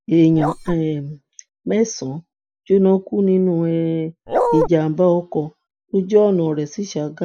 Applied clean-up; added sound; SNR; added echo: neural mask model Resemble Enhance denoiser.